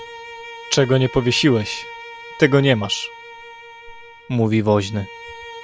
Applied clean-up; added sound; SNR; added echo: none; Bowed string instrument; 17 dB; none.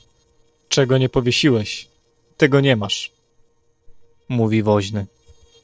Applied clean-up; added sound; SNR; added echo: neural separator model SepFormer DNS4.